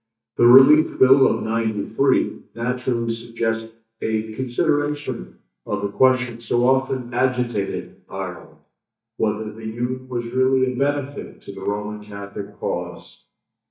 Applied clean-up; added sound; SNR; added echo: neural mask model DeepFilterNet 3.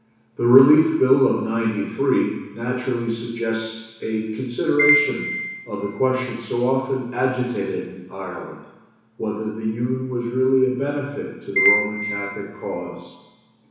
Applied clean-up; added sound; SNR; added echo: none; Piano; 3 dB; reverberation time 1.1 s.